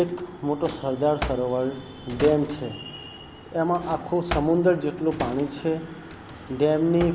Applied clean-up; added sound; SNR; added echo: none; Drawer open or close; 13 dB; none.